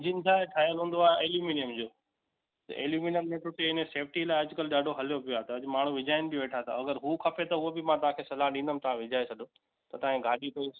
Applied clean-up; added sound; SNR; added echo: none; none; none; none.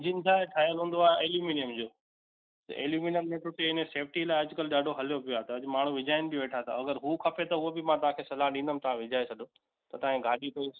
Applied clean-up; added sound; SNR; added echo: neural mask model Resemble Enhance denoiser.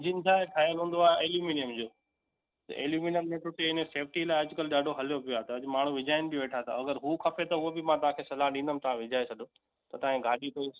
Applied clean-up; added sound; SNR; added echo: neural separator model SepFormer DNS4.